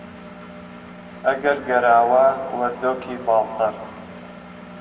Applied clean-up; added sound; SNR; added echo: none; Engine; 17 dB; reverberation time 1.6 s.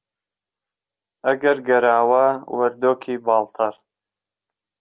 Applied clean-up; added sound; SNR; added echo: none; none; none; none.